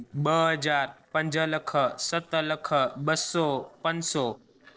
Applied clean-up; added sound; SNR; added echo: neural separator model SepFormer DNS4.